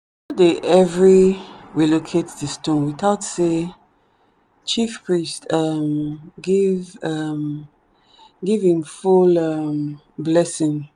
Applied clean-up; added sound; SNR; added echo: none; none; none; none.